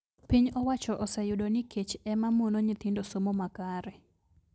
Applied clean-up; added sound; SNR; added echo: none; none; none; none.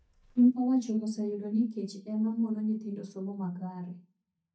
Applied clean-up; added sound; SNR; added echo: neural mask model DeepFilterNet 3.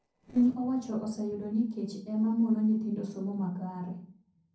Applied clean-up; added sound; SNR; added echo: neural separator model SepFormer DNS4.